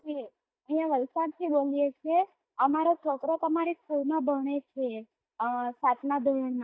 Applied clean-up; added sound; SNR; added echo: neural mask model DeepFilterNet 3.